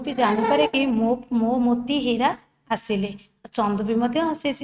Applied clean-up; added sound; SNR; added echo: neural mask model RNNoise.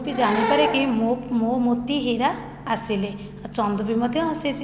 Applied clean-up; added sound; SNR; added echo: none; Animal / Brass instrument; 6 dB; none.